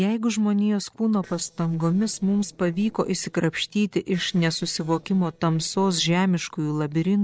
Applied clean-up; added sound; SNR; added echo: neural separator model SepFormer DNS4.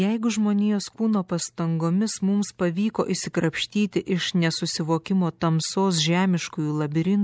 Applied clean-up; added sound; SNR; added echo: none; none; none; none.